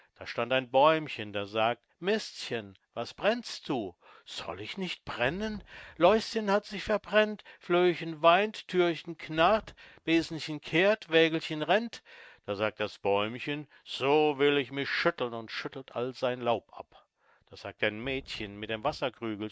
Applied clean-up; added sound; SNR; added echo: neural mask model RNNoise.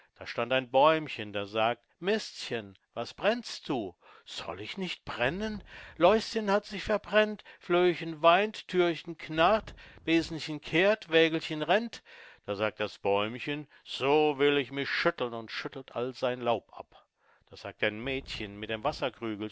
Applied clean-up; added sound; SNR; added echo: none; Wind; 20 dB; none.